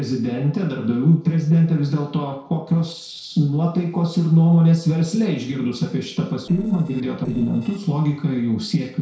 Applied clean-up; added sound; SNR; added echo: neural separator model SepFormer DNS4.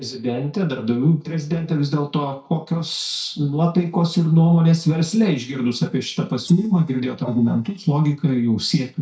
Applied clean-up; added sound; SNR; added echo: neural mask model DeepFilterNet 3.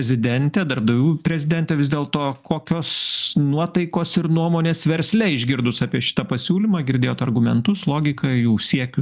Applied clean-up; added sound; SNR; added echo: none; none; none; none.